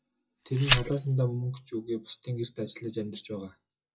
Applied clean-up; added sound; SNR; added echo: classical method WPE with log-MMSE.